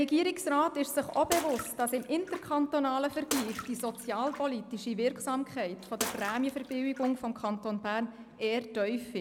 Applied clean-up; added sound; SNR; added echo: none; Bathtub (filling or washing) / Water / Splash, splatter; 10 dB; none.